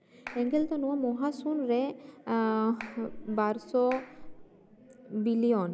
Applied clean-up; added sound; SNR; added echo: none; Clapping; 16 dB; none.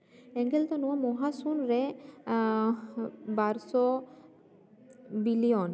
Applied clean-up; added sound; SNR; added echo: none; none; none; none.